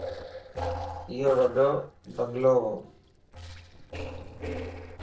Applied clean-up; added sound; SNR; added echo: neural separator model SepFormer DNS4.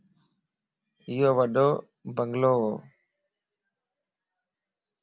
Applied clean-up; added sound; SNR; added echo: none; none; none; none.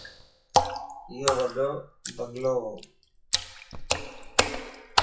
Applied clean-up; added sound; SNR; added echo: classical method WPE with log-MMSE.